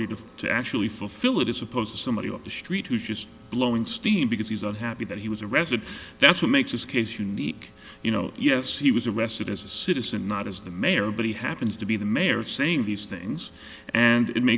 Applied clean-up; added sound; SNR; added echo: none; none; none; none.